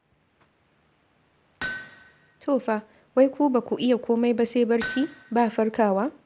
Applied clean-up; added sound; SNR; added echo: none; Hammer; 14 dB; none.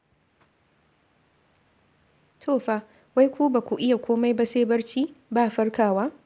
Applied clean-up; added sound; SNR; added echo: none; none; none; none.